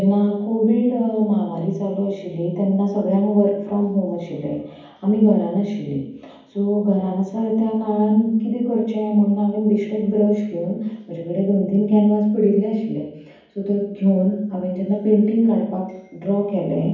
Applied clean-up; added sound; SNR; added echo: none; none; none; reverberation time 1.2 s.